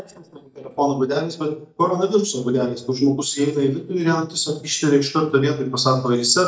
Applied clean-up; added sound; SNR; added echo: neural mask model DeepFilterNet 3.